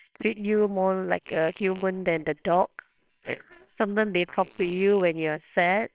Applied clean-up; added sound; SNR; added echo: neural separator model SepFormer WHAMR!.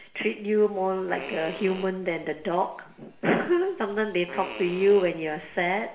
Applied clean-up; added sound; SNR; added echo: none; Fart; 15 dB; reverberation time 0.6 s.